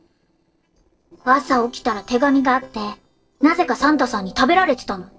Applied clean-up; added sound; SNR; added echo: neural separator model SepFormer DNS4.